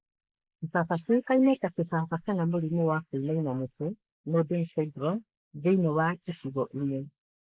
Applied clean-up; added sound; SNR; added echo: neural mask model Resemble Enhance denoiser.